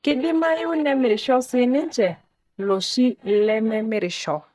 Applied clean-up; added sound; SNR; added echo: neural mask model DeepFilterNet 3.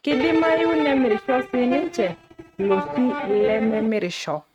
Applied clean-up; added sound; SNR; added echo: neural mask model RNNoise.